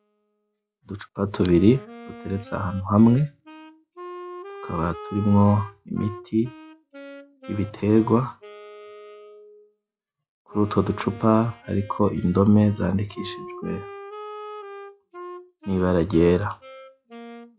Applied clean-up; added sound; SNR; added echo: classical method log-MMSE.